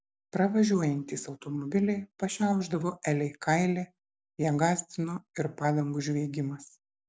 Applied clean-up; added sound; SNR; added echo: none; none; none; none.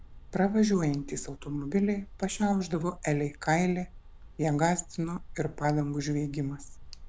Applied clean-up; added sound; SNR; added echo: none; Tick; 16 dB; none.